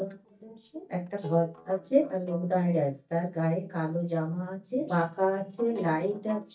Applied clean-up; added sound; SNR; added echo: neural mask model DeepFilterNet 3.